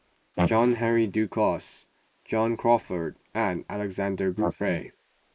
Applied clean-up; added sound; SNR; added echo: neural mask model Resemble Enhance denoiser.